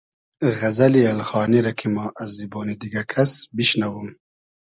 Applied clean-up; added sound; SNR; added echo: none; none; none; none.